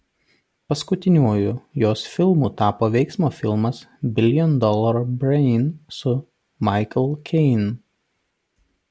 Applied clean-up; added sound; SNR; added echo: none; none; none; none.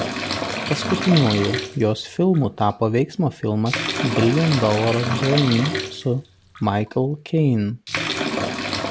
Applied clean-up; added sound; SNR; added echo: none; Bathtub (filling or washing) / Liquid; 6 dB; none.